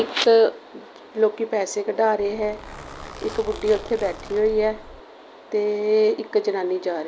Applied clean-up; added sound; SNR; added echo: none; Zipper (clothing); 16 dB; none.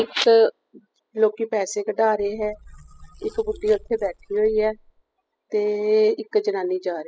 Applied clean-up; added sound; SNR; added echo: classical method spectral subtraction.